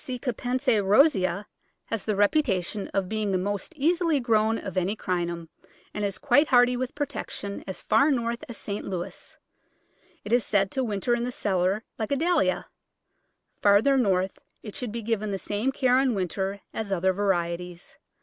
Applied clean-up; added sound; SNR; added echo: none; none; none; none.